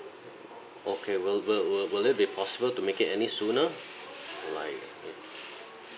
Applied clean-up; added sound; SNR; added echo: none; none; none; none.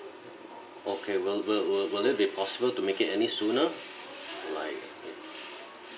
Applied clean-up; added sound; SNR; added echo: none; none; none; reverberation time 0.2 s.